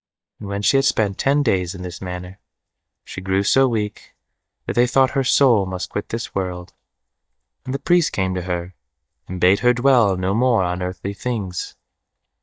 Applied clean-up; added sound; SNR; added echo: neural mask model DeepFilterNet 3.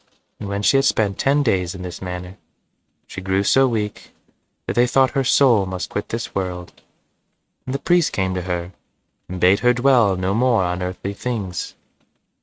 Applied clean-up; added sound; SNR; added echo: neural mask model RNNoise.